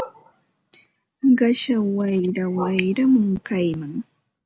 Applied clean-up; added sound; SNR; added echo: none; none; none; none.